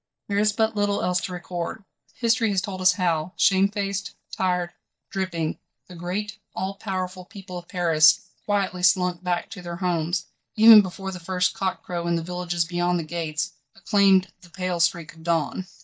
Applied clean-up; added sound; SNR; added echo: neural mask model DeepFilterNet 3.